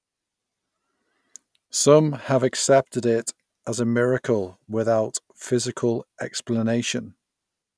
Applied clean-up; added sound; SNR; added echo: none; none; none; none.